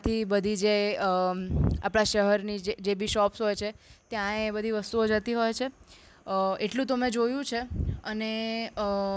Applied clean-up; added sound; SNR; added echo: none; none; none; none.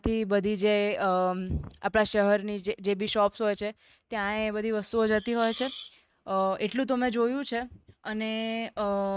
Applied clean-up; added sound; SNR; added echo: neural mask model RNNoise.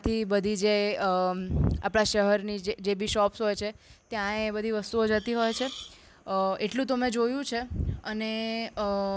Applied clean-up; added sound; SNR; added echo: none; Hiss; 15 dB; none.